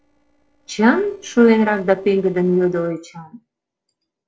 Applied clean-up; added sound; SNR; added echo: neural separator model SepFormer DNS4.